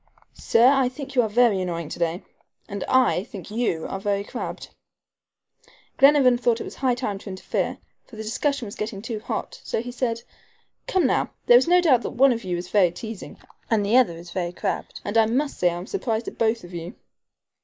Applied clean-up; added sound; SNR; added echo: neural mask model Resemble Enhance denoiser.